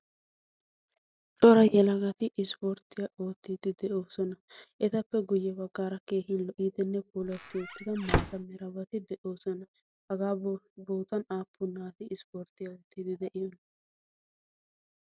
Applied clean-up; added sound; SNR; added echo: none; Squeak / Slam / Wood; 2 dB; none.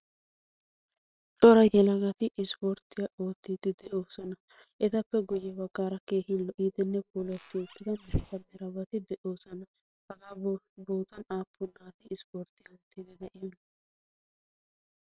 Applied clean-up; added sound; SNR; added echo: neural separator model SepFormer WHAM!.